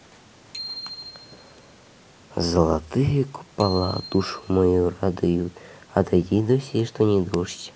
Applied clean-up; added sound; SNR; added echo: none; Bicycle bell; 18 dB; none.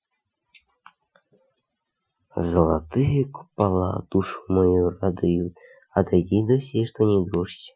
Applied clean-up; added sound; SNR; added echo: classical method Wiener filter.